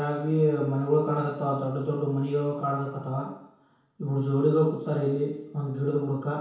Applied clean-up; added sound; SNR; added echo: none; none; none; reverberation time 1.0 s.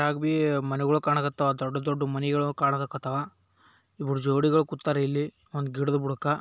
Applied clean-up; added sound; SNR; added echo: none; none; none; none.